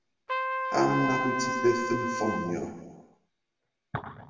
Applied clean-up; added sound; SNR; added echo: none; Trumpet; 2 dB; reverberation time 1.2 s.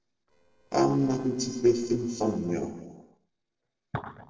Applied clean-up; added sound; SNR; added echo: neural separator model SepFormer DNS4.